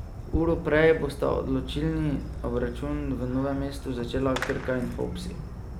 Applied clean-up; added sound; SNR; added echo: none; Fireworks; 7 dB; none.